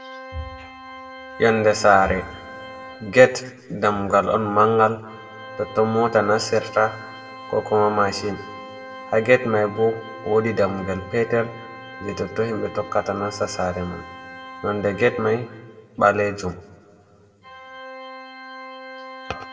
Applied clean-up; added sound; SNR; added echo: none; Organ; 16 dB; reverberation time 1.3 s.